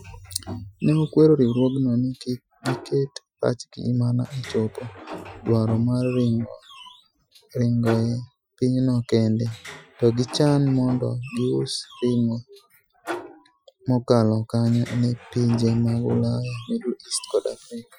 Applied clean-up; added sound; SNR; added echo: classical method Wiener filter.